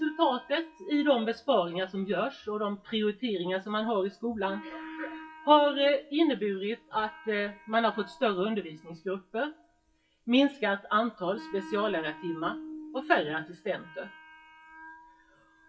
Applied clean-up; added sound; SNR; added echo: classical method WPE with log-MMSE.